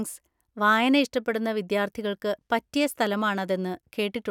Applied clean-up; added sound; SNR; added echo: none; none; none; none.